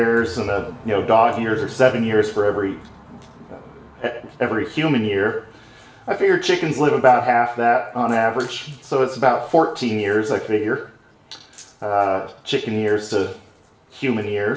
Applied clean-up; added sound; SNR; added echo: none; none; none; reverberation time 0.7 s.